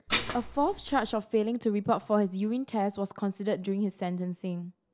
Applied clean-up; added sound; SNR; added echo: none; Dishes, pots, and pans; 3 dB; none.